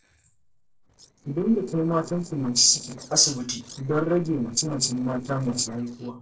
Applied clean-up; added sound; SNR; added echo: neural separator model SepFormer DNS4.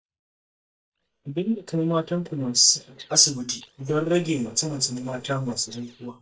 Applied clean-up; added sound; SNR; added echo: neural mask model DeepFilterNet 3.